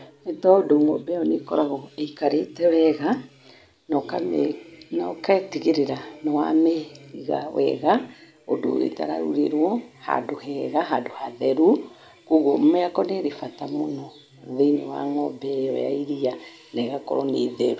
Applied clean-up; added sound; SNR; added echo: none; none; none; none.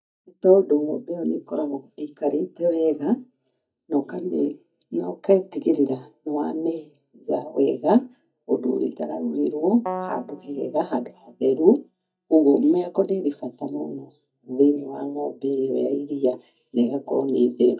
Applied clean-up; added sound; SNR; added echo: neural mask model DeepFilterNet 3.